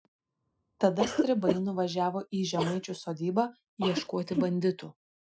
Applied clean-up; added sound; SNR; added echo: classical method Wiener filter.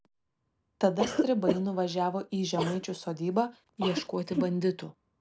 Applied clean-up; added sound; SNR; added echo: none; Cough; 5 dB; none.